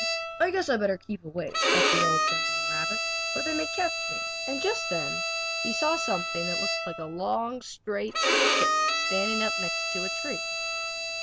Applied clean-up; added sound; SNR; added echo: none; Bowed string instrument; -4 dB; none.